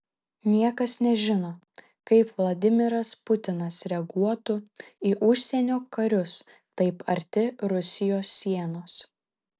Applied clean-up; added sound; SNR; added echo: none; none; none; none.